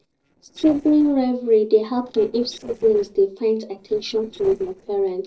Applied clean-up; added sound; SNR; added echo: neural separator model SepFormer DNS4.